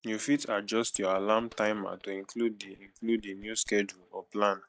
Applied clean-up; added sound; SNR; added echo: neural mask model DeepFilterNet 3.